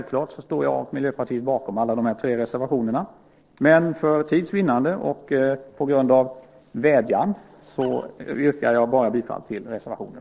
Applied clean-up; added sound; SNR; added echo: neural separator model SepFormer DNS4.